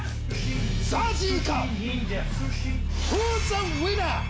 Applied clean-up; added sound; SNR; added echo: none; none; none; none.